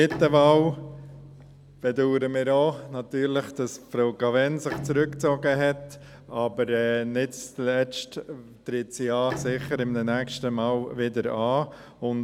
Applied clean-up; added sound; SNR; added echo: none; Bowed string instrument; 16 dB; none.